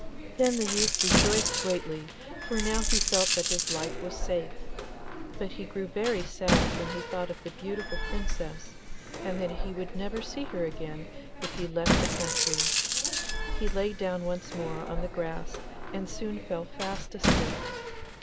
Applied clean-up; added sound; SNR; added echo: none; Slam + Coin (dropping); -3 dB; none.